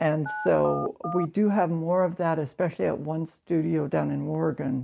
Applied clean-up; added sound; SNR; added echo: none; Telephone; 8 dB; none.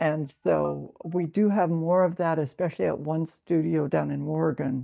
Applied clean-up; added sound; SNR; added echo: neural mask model DeepFilterNet 3.